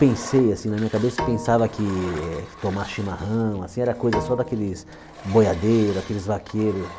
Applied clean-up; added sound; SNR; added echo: none; Engine + Bowed string instrument; 13 dB; none.